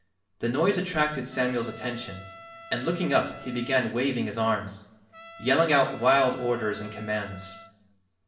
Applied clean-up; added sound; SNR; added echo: none; Trumpet; 19 dB; reverberation time 0.9 s.